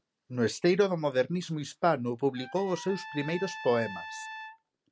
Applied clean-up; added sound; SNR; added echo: none; Trumpet; 14 dB; none.